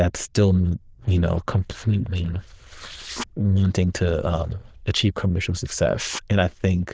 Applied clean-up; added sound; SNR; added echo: neural diffusion model UNIVERSE++.